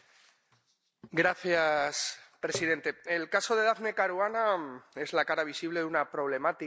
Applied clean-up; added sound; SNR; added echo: none; none; none; none.